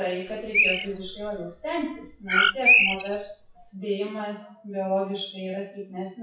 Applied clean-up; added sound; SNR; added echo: classical method WPE with log-MMSE.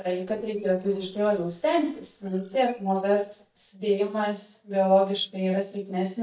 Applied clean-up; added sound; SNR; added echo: neural mask model DeepFilterNet 3.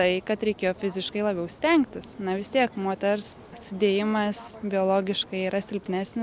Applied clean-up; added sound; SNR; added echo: none; none; none; none.